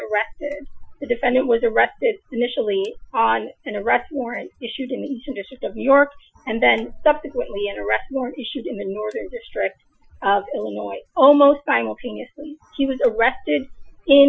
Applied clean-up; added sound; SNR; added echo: classical method Wiener filter.